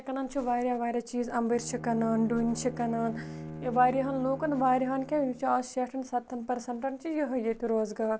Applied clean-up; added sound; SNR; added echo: none; Bowed string instrument; 15 dB; none.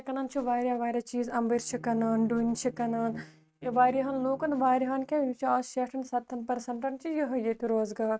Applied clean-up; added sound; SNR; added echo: neural mask model RNNoise.